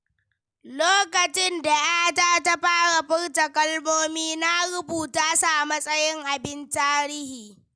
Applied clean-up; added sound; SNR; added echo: none; none; none; none.